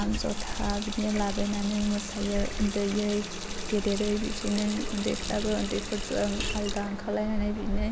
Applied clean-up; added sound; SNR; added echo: none; Water tap, faucet; 9 dB; none.